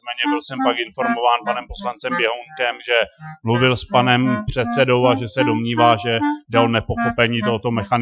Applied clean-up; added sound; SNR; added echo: classical method Wiener filter.